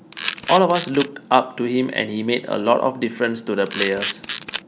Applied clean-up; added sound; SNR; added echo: none; Camera; 8 dB; none.